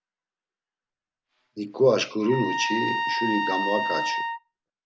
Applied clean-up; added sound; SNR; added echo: none; Trumpet; 2 dB; none.